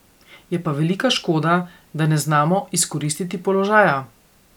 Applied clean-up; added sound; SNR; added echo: none; none; none; none.